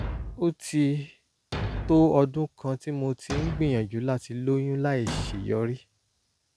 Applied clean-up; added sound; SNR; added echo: none; Thump, thud; 10 dB; none.